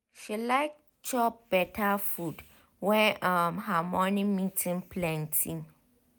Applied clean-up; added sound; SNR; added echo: none; none; none; none.